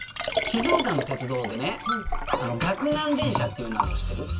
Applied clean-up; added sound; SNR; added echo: none; Liquid; 3 dB; reverberation time 0.1 s.